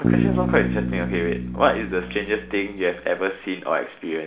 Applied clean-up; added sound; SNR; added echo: none; Bass guitar; 2 dB; reverberation time 1.8 s.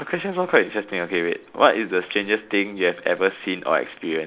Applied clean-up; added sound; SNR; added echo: none; none; none; none.